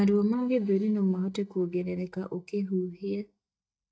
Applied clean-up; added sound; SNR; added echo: neural mask model DeepFilterNet 3.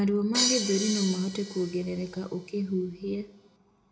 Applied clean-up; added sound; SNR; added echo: none; Crash cymbal; 5 dB; reverberation time 0.5 s.